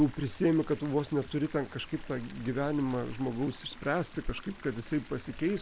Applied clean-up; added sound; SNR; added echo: none; Chatter / Stream; 14 dB; none.